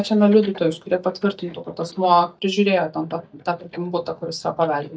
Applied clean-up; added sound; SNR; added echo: neural mask model DeepFilterNet 3.